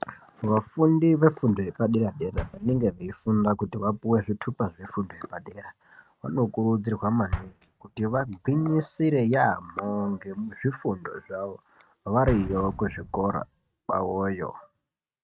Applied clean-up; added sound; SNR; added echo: neural mask model RNNoise.